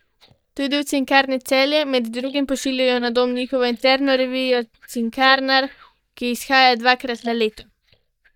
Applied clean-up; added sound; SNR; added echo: neural mask model DeepFilterNet 3.